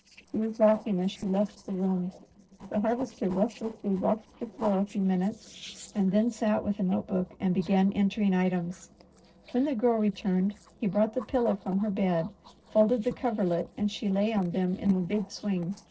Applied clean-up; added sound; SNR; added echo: neural separator model SepFormer DNS4.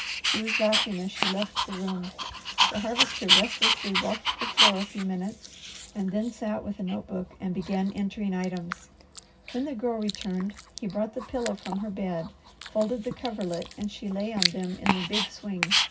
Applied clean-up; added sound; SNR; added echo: none; Dog; -1 dB; reverberation time 0.4 s.